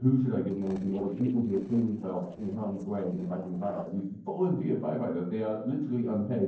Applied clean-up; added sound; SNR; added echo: neural separator model SepFormer DNS4.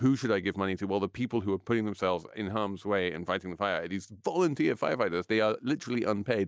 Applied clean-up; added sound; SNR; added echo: none; none; none; none.